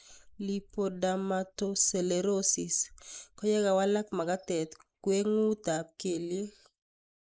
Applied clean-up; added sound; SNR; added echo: neural mask model Resemble Enhance denoiser.